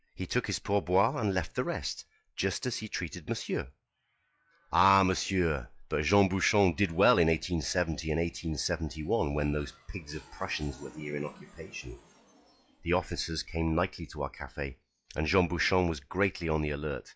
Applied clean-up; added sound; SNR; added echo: classical method log-MMSE.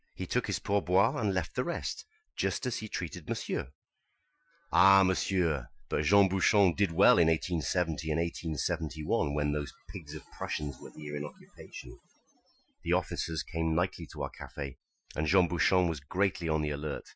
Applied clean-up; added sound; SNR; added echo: classical method Wiener filter.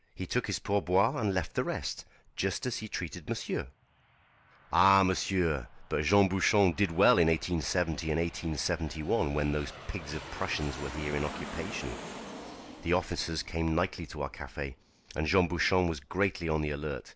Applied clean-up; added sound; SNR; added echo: none; Aircraft; 17 dB; none.